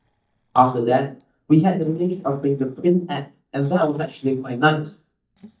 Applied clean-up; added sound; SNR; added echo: neural mask model DeepFilterNet 3.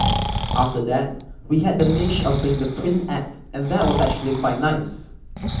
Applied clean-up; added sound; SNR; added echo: none; Breathing; 4 dB; reverberation time 0.6 s.